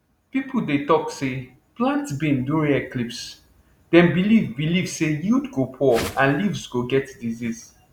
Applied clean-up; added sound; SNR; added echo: none; Whoosh, swoosh, swish; 11 dB; none.